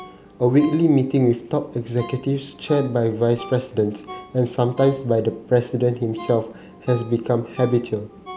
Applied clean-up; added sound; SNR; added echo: none; Ringtone; 20 dB; none.